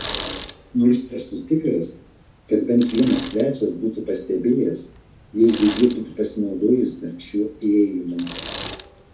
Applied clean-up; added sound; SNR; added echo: none; Bicycle; 11 dB; reverberation time 0.4 s.